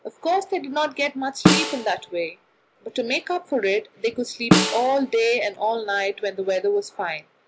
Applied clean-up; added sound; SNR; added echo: none; Snare drum; -1 dB; none.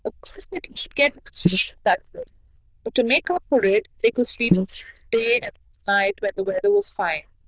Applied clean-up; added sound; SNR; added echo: neural diffusion model UNIVERSE++.